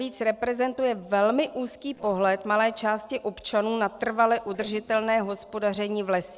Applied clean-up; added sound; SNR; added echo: neural separator model SepFormer DNS4.